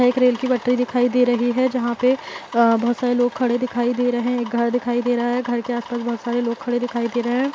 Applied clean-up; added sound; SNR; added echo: none; none; none; none.